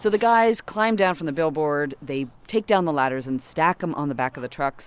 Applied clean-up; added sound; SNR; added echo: none; none; none; none.